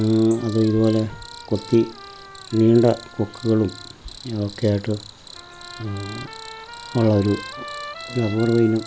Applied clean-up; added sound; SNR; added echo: none; Trumpet + Cricket; 16 dB; none.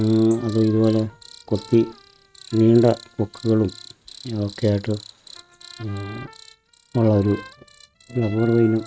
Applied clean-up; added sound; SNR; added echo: neural mask model RNNoise.